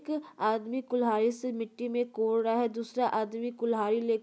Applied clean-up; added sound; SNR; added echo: none; none; none; none.